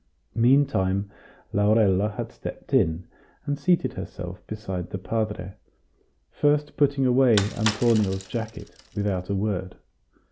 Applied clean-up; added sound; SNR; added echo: none; Bicycle; 11 dB; none.